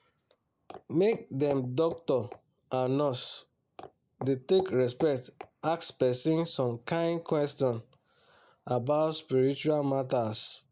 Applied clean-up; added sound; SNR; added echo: neural mask model Resemble Enhance denoiser.